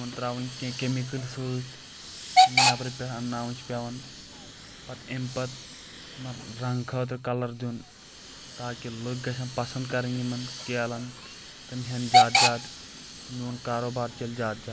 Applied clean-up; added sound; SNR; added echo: none; Hiss / Alarm / Train; -3 dB; none.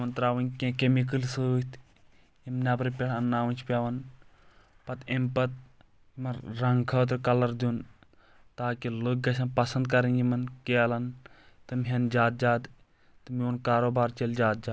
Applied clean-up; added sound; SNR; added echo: none; none; none; none.